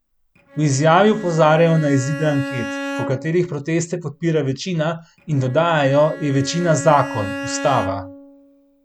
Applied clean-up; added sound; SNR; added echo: none; Bowed string instrument; 12 dB; none.